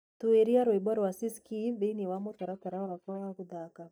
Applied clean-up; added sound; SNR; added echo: neural mask model DeepFilterNet 3.